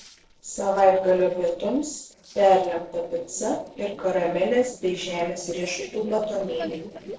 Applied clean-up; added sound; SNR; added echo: neural separator model SepFormer DNS4.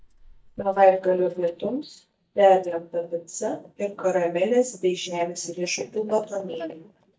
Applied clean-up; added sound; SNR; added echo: neural mask model DeepFilterNet 3.